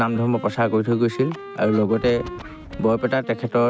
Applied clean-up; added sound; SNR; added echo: none; Wind + Wind instrument, woodwind instrument; 15 dB; none.